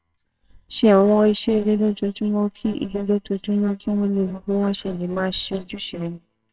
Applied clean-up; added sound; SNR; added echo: neural separator model SepFormer WHAMR!.